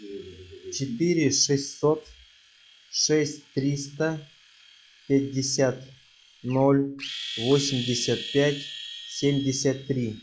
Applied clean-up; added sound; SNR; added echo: classical method log-MMSE.